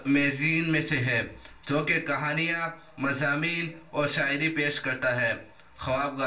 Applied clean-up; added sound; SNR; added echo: none; none; none; reverberation time 0.3 s.